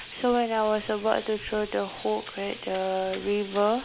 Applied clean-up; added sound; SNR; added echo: none; Run + Chirp, tweet; 16 dB; none.